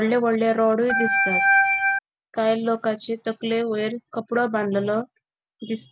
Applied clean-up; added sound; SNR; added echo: none; Organ; -5 dB; none.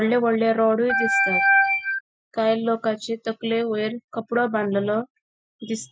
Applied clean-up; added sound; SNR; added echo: classical method Wiener filter.